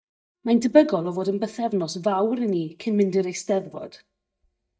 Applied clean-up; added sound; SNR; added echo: neural mask model DeepFilterNet 3.